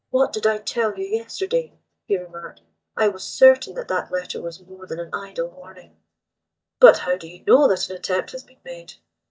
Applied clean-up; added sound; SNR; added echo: neural mask model DeepFilterNet 3.